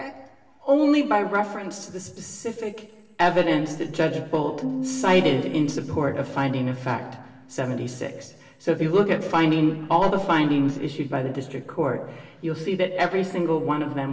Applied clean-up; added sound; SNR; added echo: none; Piano; 16 dB; reverberation time 1.2 s.